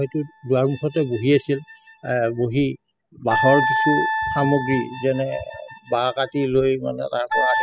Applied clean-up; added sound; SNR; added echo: classical method spectral subtraction.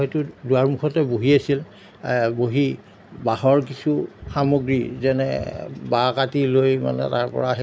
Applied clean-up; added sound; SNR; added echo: none; none; none; none.